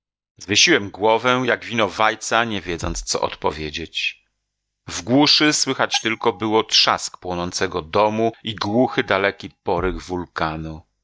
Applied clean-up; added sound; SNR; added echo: neural mask model DeepFilterNet 3.